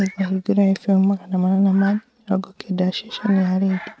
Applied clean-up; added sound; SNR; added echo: neural mask model RNNoise.